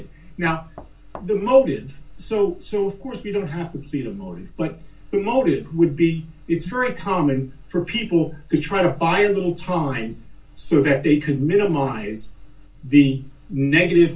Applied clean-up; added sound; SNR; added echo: none; Knock; 20 dB; reverberation time 0.2 s.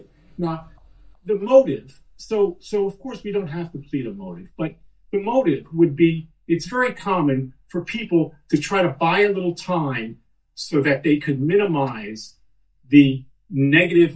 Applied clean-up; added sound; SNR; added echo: neural mask model DeepFilterNet 3.